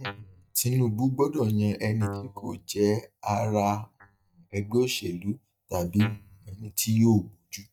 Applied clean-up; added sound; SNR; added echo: neural mask model DeepFilterNet 3.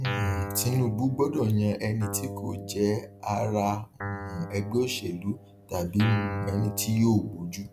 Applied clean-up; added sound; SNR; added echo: none; Guitar; 10 dB; none.